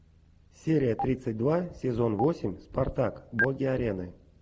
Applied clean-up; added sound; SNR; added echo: none; Stream; 10 dB; none.